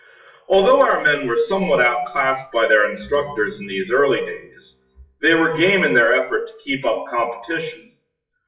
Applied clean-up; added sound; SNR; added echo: classical method WPE with log-MMSE.